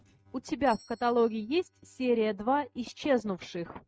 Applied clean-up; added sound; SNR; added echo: neural mask model RNNoise.